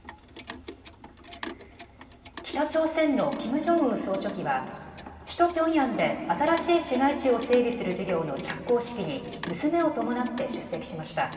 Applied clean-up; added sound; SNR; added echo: none; Clock; 16 dB; reverberation time 2.4 s.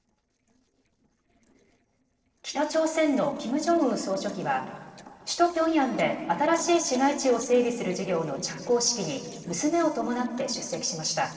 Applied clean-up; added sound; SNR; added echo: neural separator model SepFormer DNS4.